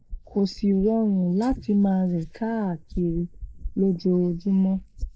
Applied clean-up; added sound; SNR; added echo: neural mask model Resemble Enhance denoiser.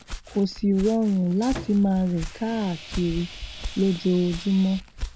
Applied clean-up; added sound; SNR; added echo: none; Walk, footsteps + Sawing; 12 dB; none.